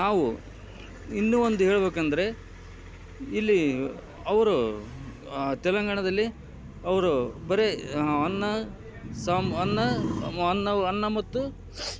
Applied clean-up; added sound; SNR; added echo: none; Vehicle; 19 dB; none.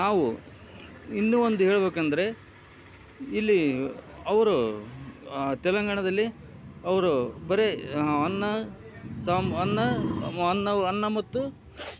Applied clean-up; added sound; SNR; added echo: none; none; none; none.